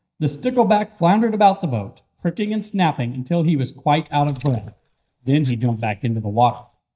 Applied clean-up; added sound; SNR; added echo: neural mask model DeepFilterNet 3.